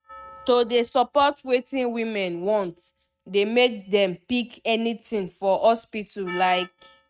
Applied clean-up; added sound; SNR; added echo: neural mask model RNNoise.